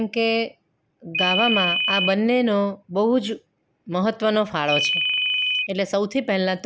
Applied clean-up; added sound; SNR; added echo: none; Ringtone; -1 dB; none.